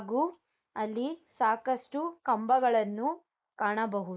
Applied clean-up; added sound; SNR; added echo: neural mask model Resemble Enhance denoiser.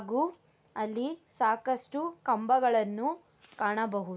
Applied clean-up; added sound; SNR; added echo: none; none; none; none.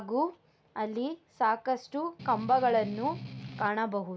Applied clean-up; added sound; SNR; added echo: none; Strum; 12 dB; none.